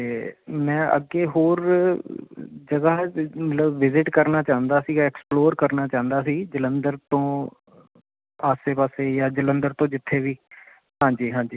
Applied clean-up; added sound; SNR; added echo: none; none; none; none.